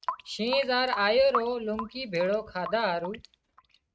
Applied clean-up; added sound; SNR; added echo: neural mask model RNNoise.